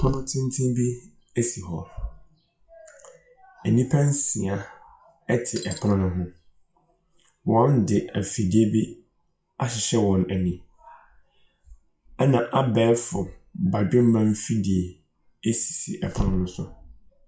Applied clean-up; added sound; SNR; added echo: classical method WPE with log-MMSE.